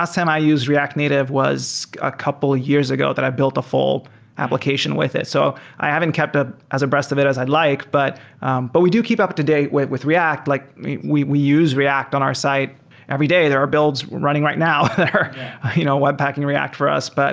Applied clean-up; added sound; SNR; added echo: none; none; none; none.